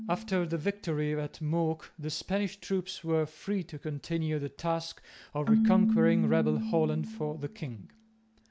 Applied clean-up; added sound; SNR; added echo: none; Keyboard (musical); 3 dB; none.